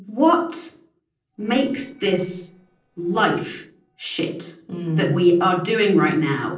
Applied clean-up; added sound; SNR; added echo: neural separator model SepFormer DNS4.